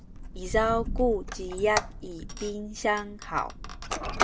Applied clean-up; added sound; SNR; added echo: none; Squeak + Thunder; 4 dB; none.